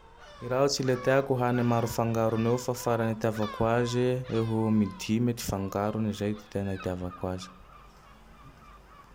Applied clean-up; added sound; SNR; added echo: none; Gull, seagull; 18 dB; none.